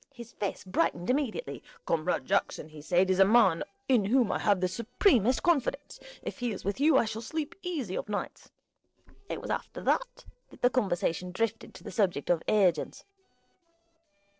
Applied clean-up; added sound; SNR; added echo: neural separator model SepFormer DNS4.